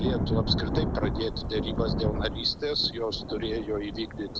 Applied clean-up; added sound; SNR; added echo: none; Thunder / Rain; -1 dB; none.